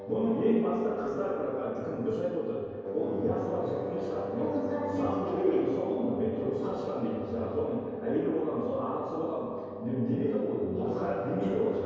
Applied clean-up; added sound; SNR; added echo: none; Wind instrument, woodwind instrument; 9 dB; reverberation time 2.2 s.